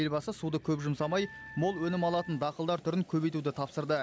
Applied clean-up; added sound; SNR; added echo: none; Wind instrument, woodwind instrument; 18 dB; none.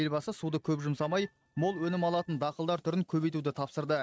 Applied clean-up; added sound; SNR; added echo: neural mask model RNNoise.